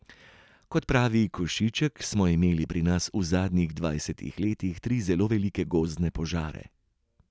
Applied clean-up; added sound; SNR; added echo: none; none; none; none.